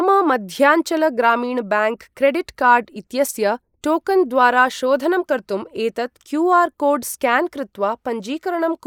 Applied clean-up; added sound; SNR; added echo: neural mask model Resemble Enhance denoiser.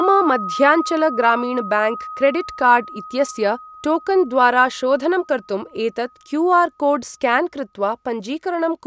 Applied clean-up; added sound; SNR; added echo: none; Wind chime; 14 dB; none.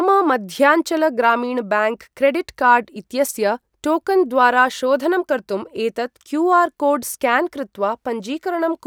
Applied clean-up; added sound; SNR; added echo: none; none; none; none.